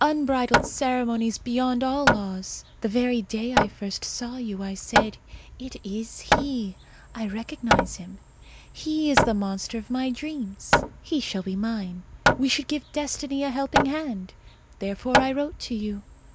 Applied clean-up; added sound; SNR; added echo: none; Hammer; 1 dB; none.